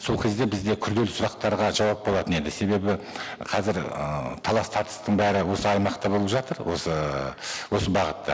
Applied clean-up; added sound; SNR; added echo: none; none; none; none.